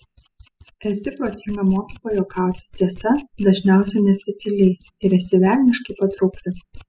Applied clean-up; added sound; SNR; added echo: classical method spectral subtraction.